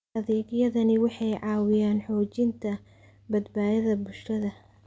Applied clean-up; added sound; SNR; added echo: none; none; none; none.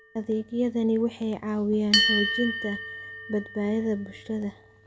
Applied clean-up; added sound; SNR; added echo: none; Bell; 4 dB; none.